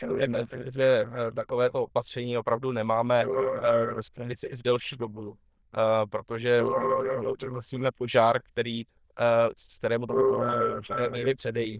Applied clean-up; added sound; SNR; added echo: neural diffusion model UNIVERSE++.